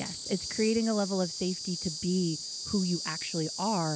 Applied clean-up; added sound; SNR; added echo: none; Insect; 7 dB; none.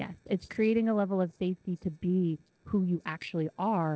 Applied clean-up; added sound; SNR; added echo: neural separator model SepFormer DNS4.